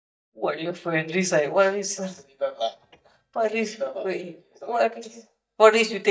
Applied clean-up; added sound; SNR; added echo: neural mask model DeepFilterNet 3.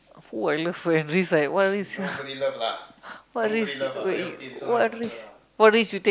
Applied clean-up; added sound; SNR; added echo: none; none; none; none.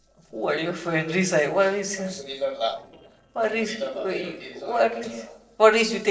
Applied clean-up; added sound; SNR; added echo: neural separator model SepFormer DNS4.